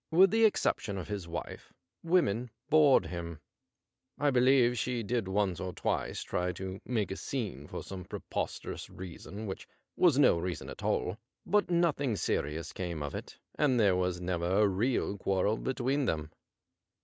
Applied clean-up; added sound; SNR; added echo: none; none; none; none.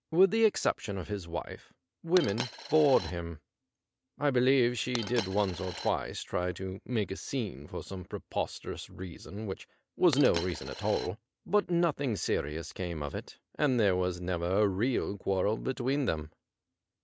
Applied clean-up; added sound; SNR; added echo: none; Coin (dropping); 9 dB; none.